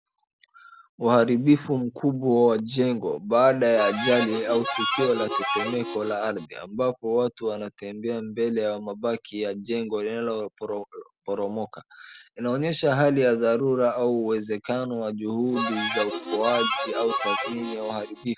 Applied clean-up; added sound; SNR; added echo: none; Harmonica; 4 dB; none.